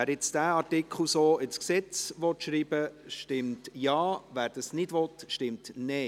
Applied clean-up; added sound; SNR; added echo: none; none; none; none.